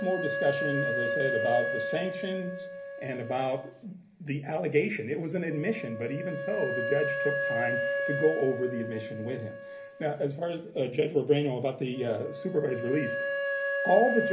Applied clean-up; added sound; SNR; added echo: none; Wind instrument, woodwind instrument; 3 dB; reverberation time 0.3 s.